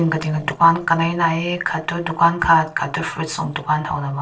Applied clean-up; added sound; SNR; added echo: neural separator model SepFormer DNS4.